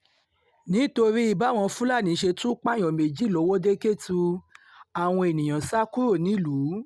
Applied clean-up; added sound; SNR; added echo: none; none; none; none.